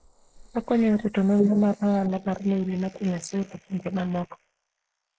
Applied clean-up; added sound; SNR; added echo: neural mask model Resemble Enhance denoiser.